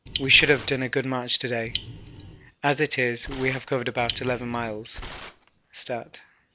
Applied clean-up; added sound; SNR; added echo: none; Tearing + Raindrop; 12 dB; none.